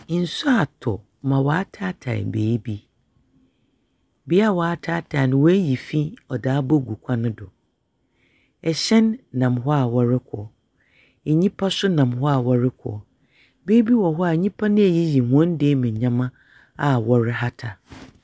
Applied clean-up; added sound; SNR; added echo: none; none; none; none.